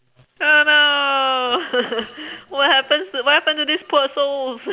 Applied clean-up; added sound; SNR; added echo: none; none; none; none.